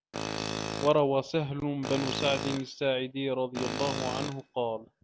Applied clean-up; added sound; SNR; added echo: none; Tools; 6 dB; none.